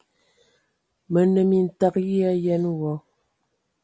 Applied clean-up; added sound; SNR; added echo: none; none; none; none.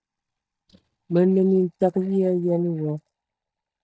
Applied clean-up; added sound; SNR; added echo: neural mask model DeepFilterNet 3.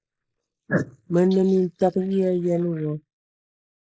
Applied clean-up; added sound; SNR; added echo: neural mask model Resemble Enhance denoiser.